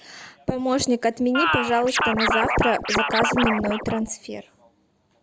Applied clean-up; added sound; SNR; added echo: none; Scratching (performance technique); -1 dB; none.